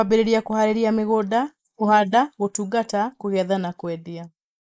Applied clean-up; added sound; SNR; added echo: neural mask model Resemble Enhance denoiser.